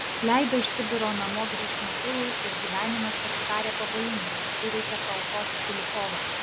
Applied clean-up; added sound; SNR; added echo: none; Water; -4 dB; none.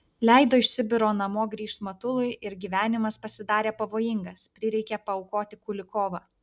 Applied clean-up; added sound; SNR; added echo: none; none; none; none.